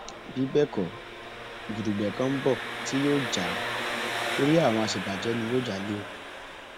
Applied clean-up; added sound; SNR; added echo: none; Engine; 6 dB; none.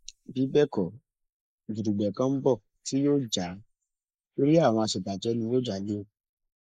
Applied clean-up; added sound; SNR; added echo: neural mask model Resemble Enhance denoiser.